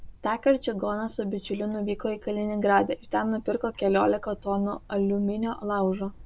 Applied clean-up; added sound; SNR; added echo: none; Bird; 20 dB; none.